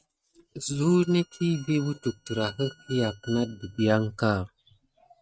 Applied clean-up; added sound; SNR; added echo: neural mask model RNNoise.